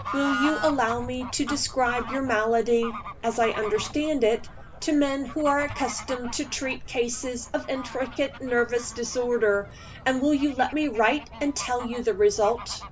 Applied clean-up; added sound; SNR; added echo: none; Bird / Fowl; 11 dB; none.